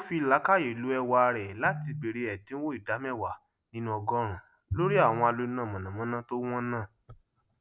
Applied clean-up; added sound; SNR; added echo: none; none; none; none.